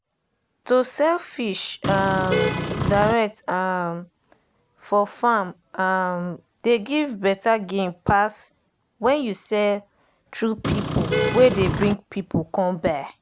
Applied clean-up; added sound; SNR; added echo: none; Vehicle horn, car horn, honking; 1 dB; none.